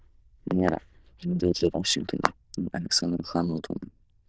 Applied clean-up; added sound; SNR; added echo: neural diffusion model UNIVERSE++.